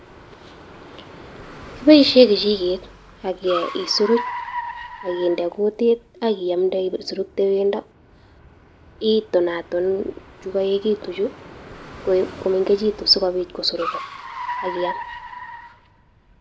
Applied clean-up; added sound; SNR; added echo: none; Car; 14 dB; none.